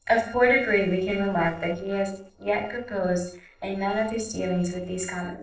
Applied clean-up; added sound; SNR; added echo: neural separator model SepFormer DNS4.